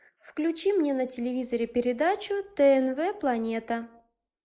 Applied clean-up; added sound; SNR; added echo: neural mask model Resemble Enhance denoiser.